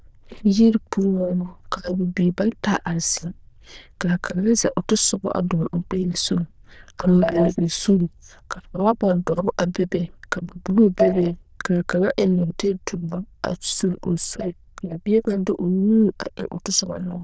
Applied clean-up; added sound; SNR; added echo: neural diffusion model UNIVERSE++.